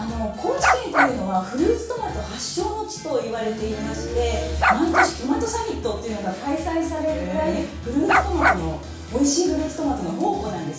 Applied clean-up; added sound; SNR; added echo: none; Bark; -3 dB; reverberation time 0.6 s.